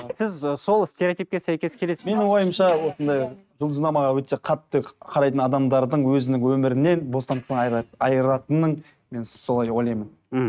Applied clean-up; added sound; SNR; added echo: neural mask model RNNoise.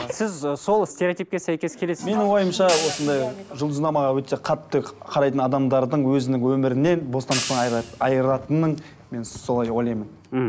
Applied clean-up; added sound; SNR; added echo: none; Hi-hat; 11 dB; none.